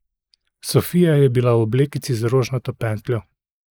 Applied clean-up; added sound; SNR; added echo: neural mask model Resemble Enhance denoiser.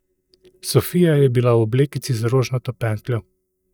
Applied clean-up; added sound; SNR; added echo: neural mask model DeepFilterNet 3.